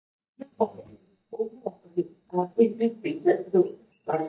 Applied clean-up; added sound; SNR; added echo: neural mask model DeepFilterNet 3.